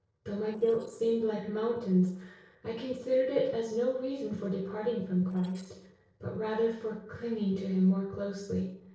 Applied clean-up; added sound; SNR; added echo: neural separator model SepFormer DNS4.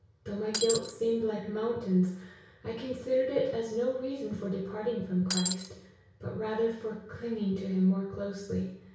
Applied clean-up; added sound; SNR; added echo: none; Shatter; 2 dB; reverberation time 0.6 s.